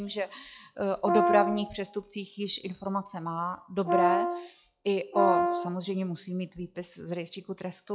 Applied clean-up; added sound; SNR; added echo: classical method log-MMSE.